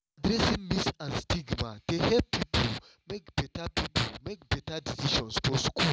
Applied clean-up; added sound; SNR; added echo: none; none; none; none.